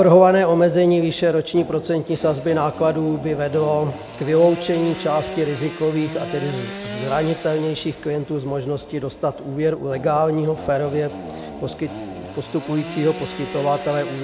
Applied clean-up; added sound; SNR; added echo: none; Sawing / Engine; 14 dB; none.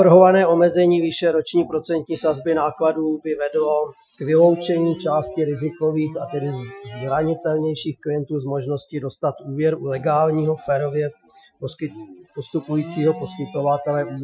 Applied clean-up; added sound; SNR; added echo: classical method Wiener filter.